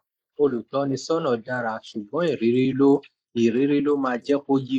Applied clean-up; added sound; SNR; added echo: neural mask model Resemble Enhance denoiser.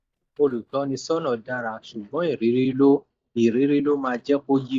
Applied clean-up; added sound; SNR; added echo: neural mask model DeepFilterNet 3.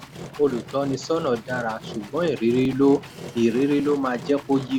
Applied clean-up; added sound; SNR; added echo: none; Engine; 15 dB; none.